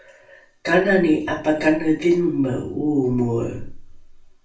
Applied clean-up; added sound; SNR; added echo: none; none; none; reverberation time 0.3 s.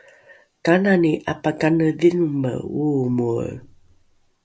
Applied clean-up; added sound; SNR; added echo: none; none; none; none.